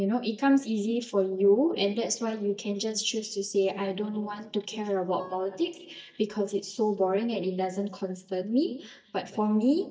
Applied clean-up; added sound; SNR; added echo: neural mask model DeepFilterNet 3.